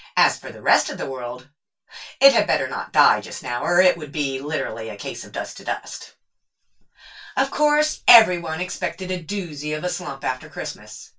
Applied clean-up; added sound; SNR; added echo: none; none; none; reverberation time 0.2 s.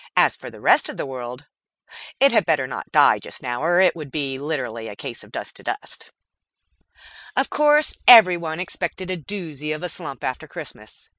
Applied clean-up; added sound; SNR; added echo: none; none; none; none.